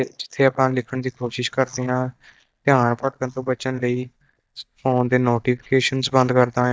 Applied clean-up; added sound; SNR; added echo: neural mask model DeepFilterNet 3.